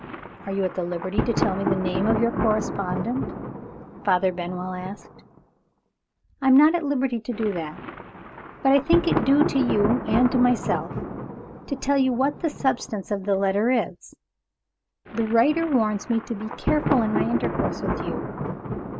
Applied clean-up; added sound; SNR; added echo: none; Thunder; 6 dB; none.